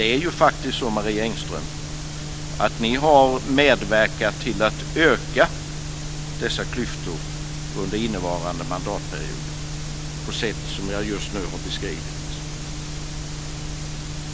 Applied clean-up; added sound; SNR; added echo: none; none; none; none.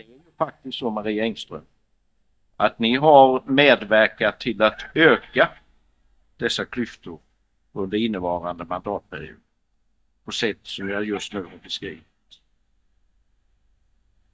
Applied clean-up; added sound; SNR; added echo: neural mask model DeepFilterNet 3.